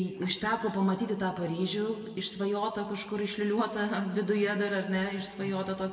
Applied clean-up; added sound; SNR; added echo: none; none; none; reverberation time 1.6 s.